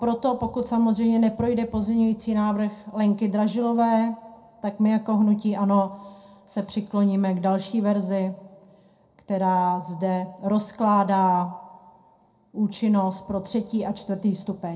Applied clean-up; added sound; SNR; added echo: none; none; none; reverberation time 0.2 s.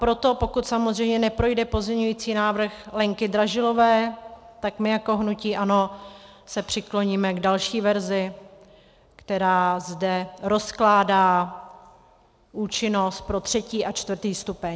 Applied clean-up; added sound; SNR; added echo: none; none; none; none.